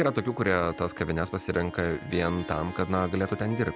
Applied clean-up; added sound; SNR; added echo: none; Harp; 14 dB; none.